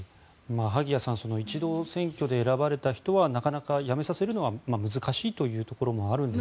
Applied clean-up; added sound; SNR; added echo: none; none; none; none.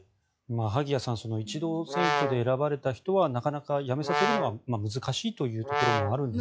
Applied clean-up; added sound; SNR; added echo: classical method log-MMSE.